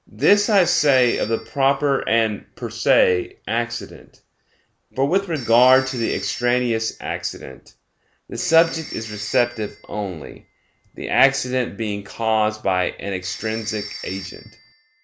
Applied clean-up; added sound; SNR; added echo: none; Telephone; 16 dB; none.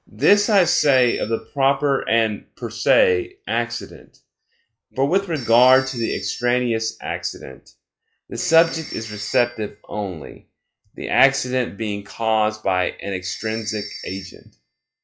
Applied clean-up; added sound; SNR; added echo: classical method log-MMSE.